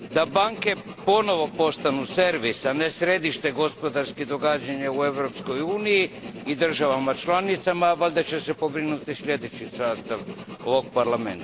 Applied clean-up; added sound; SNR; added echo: none; Writing; 14 dB; none.